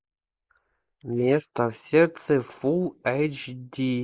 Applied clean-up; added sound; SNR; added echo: neural mask model Resemble Enhance denoiser.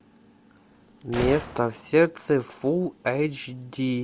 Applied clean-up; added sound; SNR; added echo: none; Gunshot, gunfire; 13 dB; none.